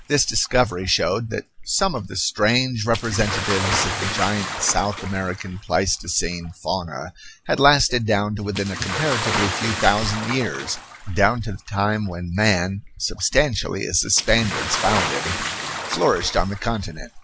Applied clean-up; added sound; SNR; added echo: none; Bathtub (filling or washing) / Splash, splatter; 8 dB; none.